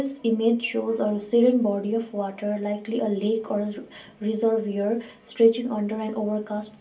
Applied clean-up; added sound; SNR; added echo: none; none; none; reverberation time 0.3 s.